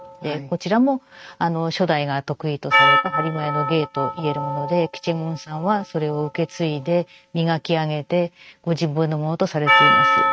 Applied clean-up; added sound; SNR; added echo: neural mask model RNNoise.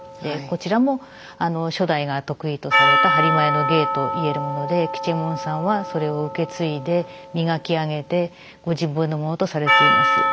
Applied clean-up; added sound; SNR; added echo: none; Percussion; 0 dB; none.